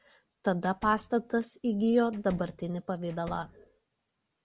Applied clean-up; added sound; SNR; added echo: none; Slam; 19 dB; none.